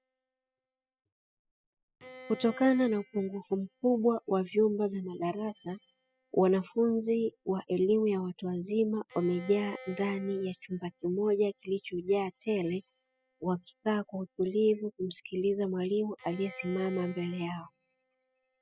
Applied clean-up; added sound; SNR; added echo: classical method spectral subtraction.